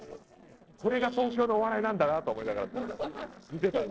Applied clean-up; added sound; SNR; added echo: neural separator model SepFormer DNS4.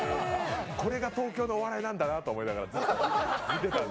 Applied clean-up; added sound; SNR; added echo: none; none; none; none.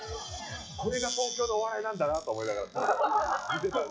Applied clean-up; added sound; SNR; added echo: classical method log-MMSE.